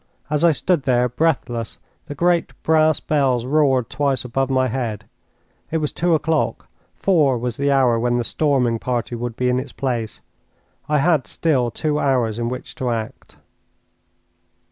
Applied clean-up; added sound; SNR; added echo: none; none; none; none.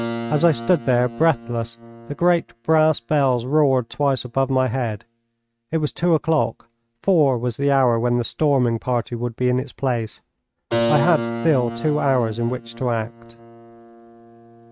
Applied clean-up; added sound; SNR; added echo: neural mask model RNNoise.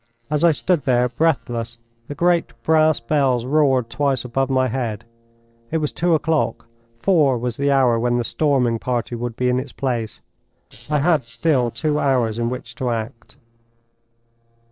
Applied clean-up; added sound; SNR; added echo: neural separator model SepFormer DNS4.